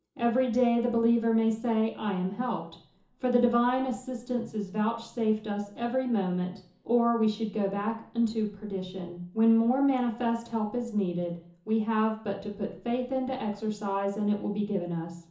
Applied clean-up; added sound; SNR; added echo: none; none; none; reverberation time 0.7 s.